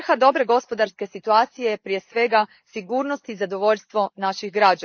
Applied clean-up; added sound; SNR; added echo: neural mask model Resemble Enhance denoiser.